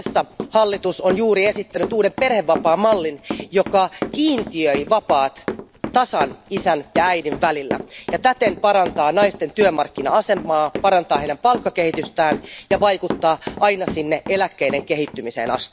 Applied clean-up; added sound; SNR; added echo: none; Run; 11 dB; none.